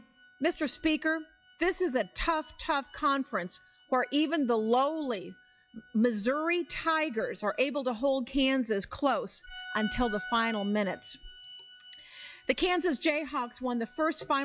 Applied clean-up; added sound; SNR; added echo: classical method log-MMSE.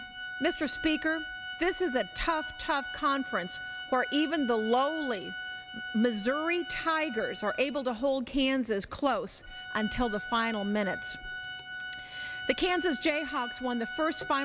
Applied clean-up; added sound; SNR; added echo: none; Organ; 10 dB; none.